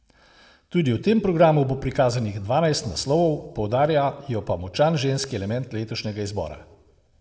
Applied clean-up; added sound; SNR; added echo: none; none; none; reverberation time 0.8 s.